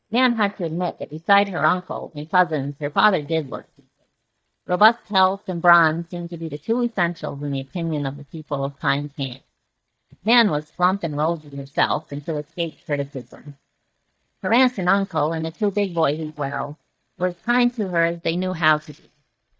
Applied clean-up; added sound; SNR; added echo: neural mask model DeepFilterNet 3.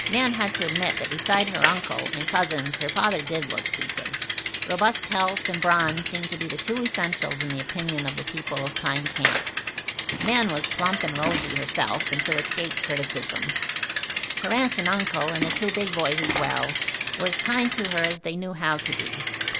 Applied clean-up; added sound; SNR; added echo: none; Bicycle; -5 dB; none.